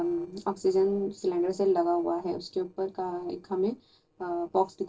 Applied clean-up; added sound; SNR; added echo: neural separator model SepFormer DNS4.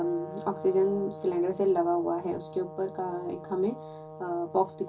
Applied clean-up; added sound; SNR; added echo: none; Brass instrument; 13 dB; reverberation time 0.1 s.